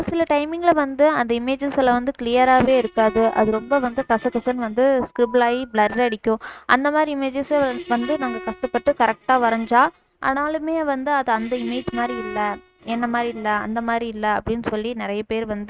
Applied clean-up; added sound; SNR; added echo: neural mask model RNNoise.